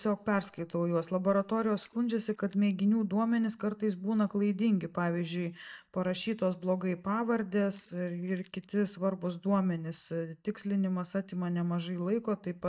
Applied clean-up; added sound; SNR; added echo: neural mask model DeepFilterNet 3.